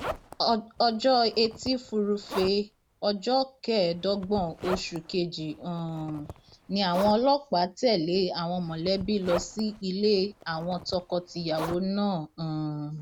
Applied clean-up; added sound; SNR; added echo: none; Zipper (clothing); 15 dB; none.